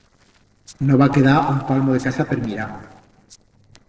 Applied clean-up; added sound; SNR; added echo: neural separator model SepFormer DNS4.